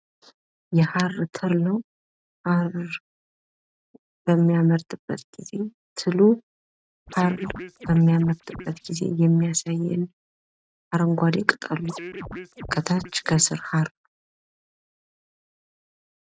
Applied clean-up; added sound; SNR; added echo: neural mask model RNNoise.